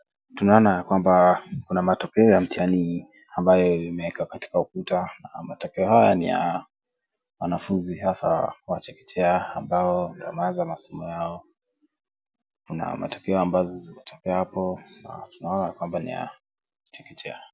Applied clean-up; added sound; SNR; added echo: none; none; none; none.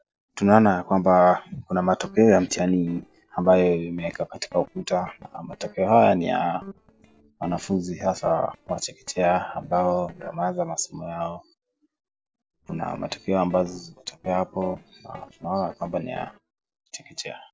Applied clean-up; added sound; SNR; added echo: neural separator model SepFormer DNS4.